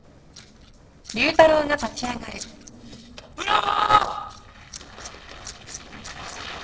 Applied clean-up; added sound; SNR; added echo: neural separator model SepFormer DNS4.